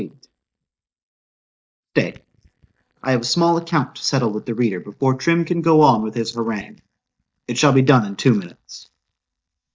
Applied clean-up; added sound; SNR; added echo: neural mask model DeepFilterNet 3.